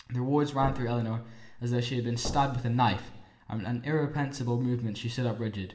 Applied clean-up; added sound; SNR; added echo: none; Thump, thud; 9 dB; reverberation time 0.8 s.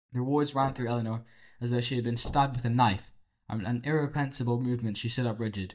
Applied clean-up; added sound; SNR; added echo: neural mask model DeepFilterNet 3.